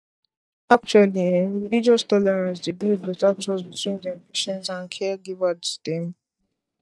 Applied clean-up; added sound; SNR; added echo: neural mask model DeepFilterNet 3.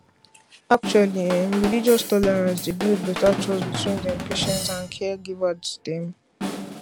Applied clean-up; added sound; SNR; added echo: none; Drum / Drum kit; 8 dB; none.